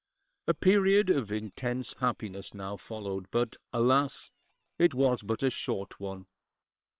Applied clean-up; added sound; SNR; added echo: neural separator model SepFormer WHAM!.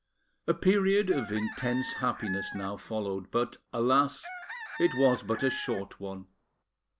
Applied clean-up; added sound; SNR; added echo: none; Chicken, rooster; 12 dB; none.